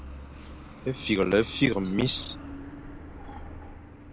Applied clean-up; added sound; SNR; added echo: none; Truck; 12 dB; none.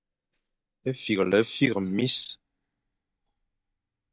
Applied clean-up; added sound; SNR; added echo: neural mask model DeepFilterNet 3.